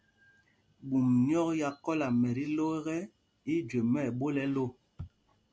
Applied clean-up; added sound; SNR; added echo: none; none; none; none.